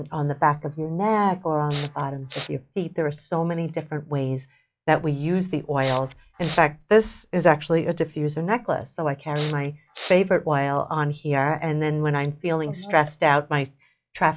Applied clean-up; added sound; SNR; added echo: classical method log-MMSE.